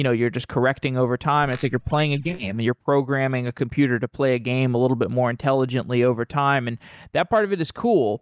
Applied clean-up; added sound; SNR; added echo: neural mask model DeepFilterNet 3.